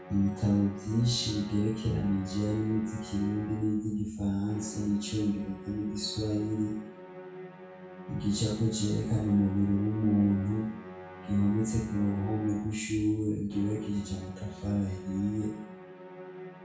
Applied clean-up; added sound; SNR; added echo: none; Musical instrument; 15 dB; reverberation time 0.6 s.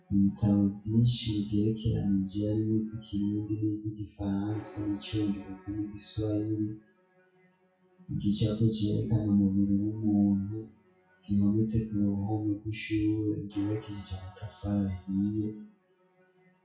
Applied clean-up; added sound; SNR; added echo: classical method WPE with log-MMSE.